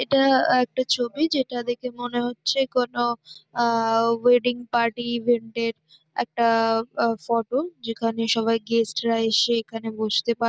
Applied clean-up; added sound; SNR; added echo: none; none; none; none.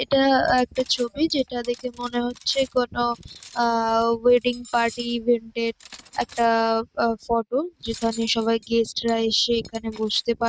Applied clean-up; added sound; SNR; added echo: neural mask model RNNoise.